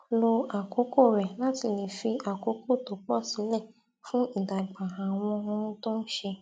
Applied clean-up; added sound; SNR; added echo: none; none; none; none.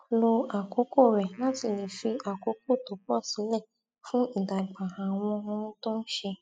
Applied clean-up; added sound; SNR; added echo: classical method spectral subtraction.